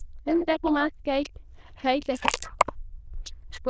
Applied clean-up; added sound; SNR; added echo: neural diffusion model UNIVERSE++.